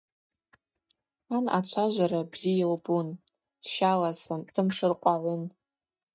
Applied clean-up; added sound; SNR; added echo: neural mask model DeepFilterNet 3.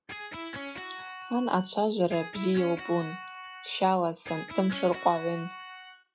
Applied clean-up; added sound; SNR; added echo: classical method log-MMSE.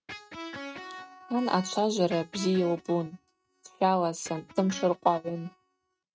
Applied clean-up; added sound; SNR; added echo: neural mask model RNNoise.